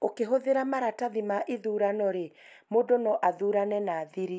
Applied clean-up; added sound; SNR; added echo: none; none; none; none.